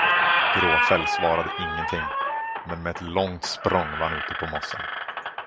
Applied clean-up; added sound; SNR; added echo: none; Squeak; -3 dB; none.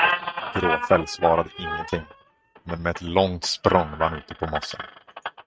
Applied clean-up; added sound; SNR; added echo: neural mask model RNNoise.